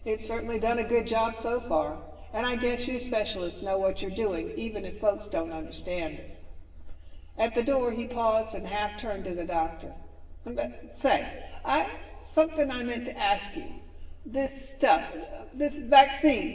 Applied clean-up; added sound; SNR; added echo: none; none; none; reverberation time 1.2 s.